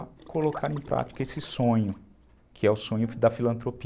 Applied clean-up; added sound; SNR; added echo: none; Liquid; 18 dB; none.